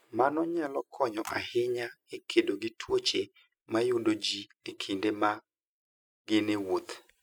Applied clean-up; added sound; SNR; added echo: classical method spectral subtraction.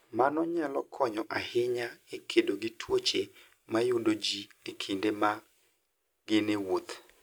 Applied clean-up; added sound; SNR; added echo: none; none; none; none.